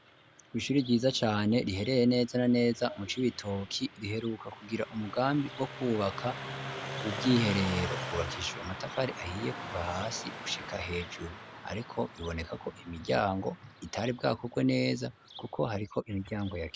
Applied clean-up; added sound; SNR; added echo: none; Car passing by; 11 dB; none.